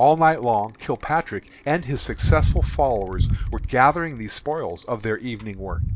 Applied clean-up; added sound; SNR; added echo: none; Bicycle; 4 dB; none.